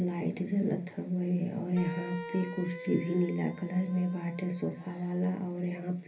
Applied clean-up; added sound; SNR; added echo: none; Wind instrument, woodwind instrument; 14 dB; reverberation time 0.3 s.